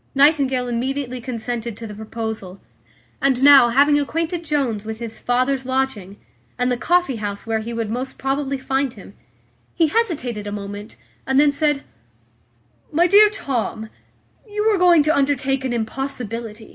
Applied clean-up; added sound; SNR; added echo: none; none; none; none.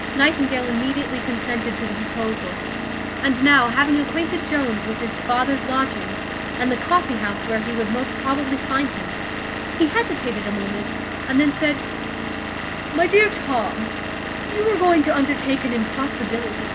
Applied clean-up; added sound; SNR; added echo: none; Engine / Vehicle; 5 dB; none.